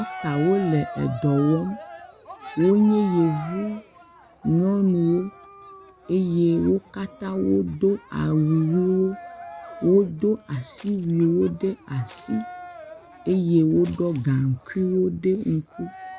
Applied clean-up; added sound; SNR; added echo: none; Shatter + Cheering; 17 dB; none.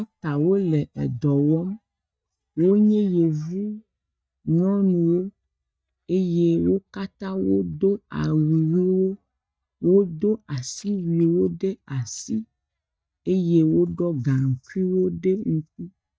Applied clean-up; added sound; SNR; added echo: neural mask model DeepFilterNet 3.